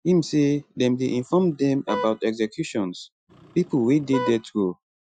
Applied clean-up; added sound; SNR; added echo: classical method Wiener filter.